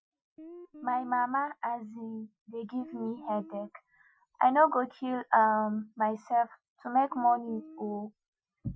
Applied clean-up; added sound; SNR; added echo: classical method Wiener filter.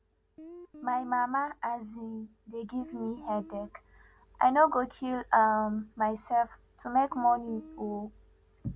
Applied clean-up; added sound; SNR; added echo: none; Guitar; 17 dB; none.